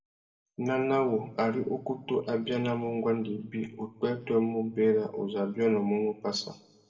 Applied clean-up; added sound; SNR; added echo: none; none; none; reverberation time 1.3 s.